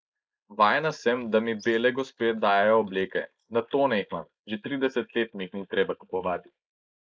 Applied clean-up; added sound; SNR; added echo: neural mask model Resemble Enhance denoiser.